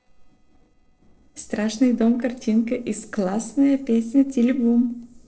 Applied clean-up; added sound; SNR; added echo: neural separator model SepFormer DNS4.